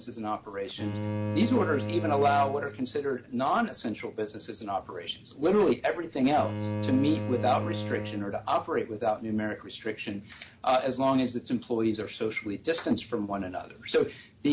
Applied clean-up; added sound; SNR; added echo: none; Bowed string instrument; 6 dB; none.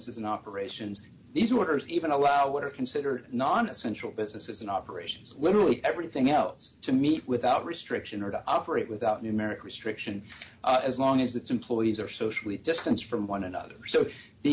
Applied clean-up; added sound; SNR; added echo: none; none; none; none.